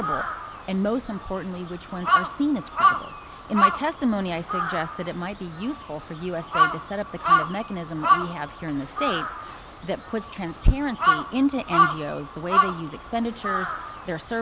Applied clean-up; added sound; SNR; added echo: none; Crow; -2 dB; none.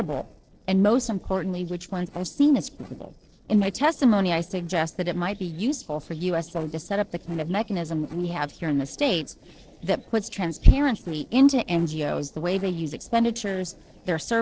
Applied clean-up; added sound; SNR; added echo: neural separator model SepFormer DNS4.